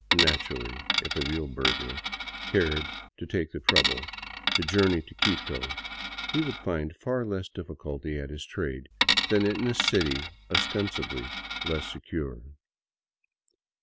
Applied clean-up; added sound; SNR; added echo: none; Coin (dropping); -1 dB; none.